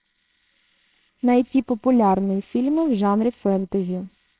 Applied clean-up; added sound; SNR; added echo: neural separator model SepFormer WHAMR!.